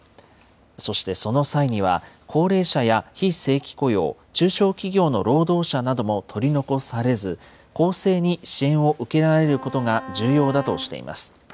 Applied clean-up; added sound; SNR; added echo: none; Bowed string instrument; 15 dB; none.